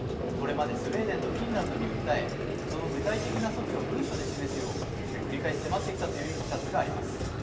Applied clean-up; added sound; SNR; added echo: none; Vehicle; -1 dB; reverberation time 0.9 s.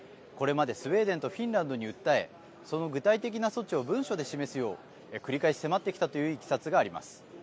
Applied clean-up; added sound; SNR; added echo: none; none; none; none.